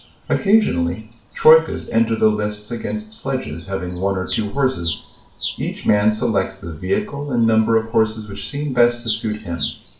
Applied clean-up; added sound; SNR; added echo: none; Bird vocalization, bird call, bird song; 7 dB; reverberation time 0.4 s.